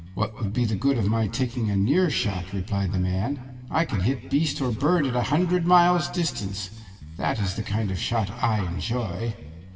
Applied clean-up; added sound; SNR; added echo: none; Bass guitar; 15 dB; reverberation time 1.4 s.